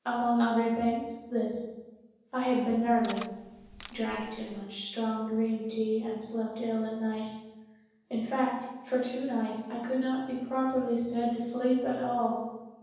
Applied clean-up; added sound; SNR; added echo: none; Cutlery, silverware; 17 dB; reverberation time 1.1 s.